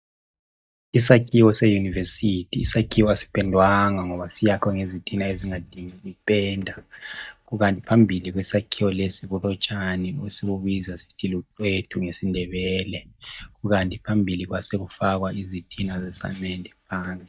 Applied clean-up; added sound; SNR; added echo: neural mask model DeepFilterNet 3.